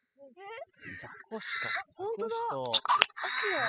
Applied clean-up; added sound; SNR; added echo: classical method spectral subtraction.